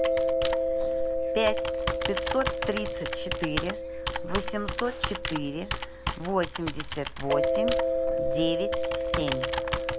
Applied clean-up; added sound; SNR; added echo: none; Computer keyboard + Mallet percussion; -5 dB; none.